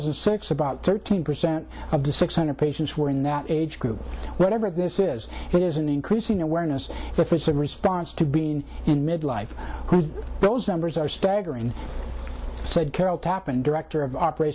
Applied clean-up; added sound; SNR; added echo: none; none; none; none.